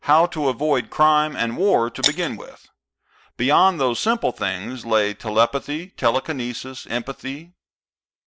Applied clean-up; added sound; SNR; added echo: neural mask model Resemble Enhance denoiser.